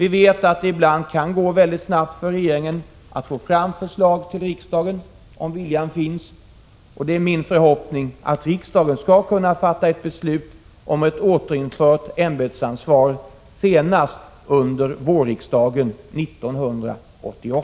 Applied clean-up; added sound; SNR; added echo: none; none; none; none.